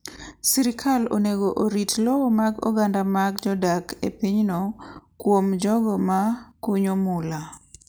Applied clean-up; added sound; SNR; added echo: none; none; none; none.